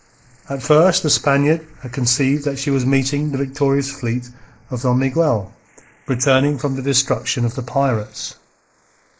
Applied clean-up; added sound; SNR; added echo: neural mask model Resemble Enhance denoiser.